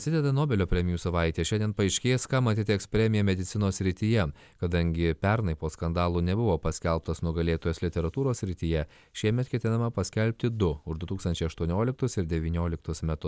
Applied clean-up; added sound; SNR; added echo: none; none; none; none.